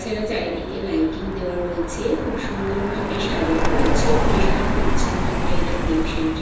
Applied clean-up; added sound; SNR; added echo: none; Car passing by; -4 dB; reverberation time 1.1 s.